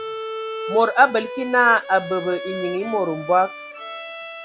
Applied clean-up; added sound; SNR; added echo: none; Bowed string instrument; 10 dB; none.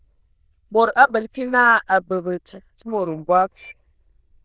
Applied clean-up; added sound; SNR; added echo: neural diffusion model UNIVERSE++.